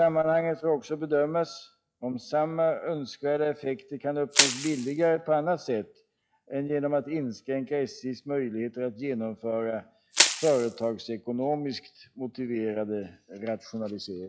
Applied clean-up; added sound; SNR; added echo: classical method log-MMSE.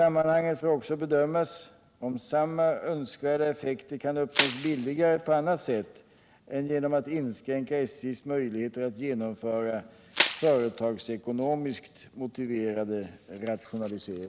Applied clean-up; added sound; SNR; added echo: none; Crushing; -1 dB; none.